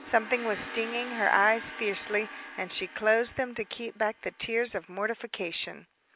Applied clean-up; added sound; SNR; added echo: none; Gong; 14 dB; none.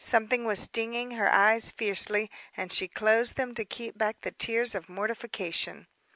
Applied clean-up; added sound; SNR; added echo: none; none; none; none.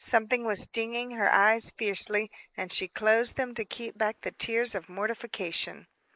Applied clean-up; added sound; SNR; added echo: neural mask model Resemble Enhance denoiser.